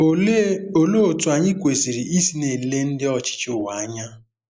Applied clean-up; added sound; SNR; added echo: neural mask model Resemble Enhance denoiser.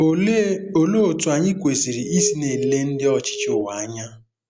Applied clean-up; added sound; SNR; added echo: none; Alarm; 4 dB; none.